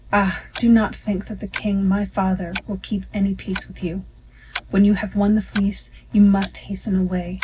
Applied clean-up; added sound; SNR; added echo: none; Clock; 18 dB; reverberation time 0.4 s.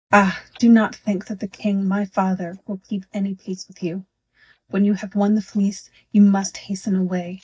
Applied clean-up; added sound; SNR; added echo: neural mask model DeepFilterNet 3.